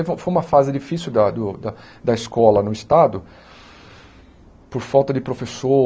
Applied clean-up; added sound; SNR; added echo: none; none; none; none.